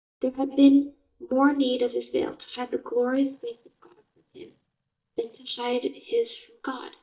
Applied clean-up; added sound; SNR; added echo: neural mask model DeepFilterNet 3.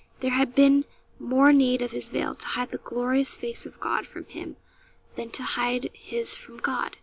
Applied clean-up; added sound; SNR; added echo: none; none; none; none.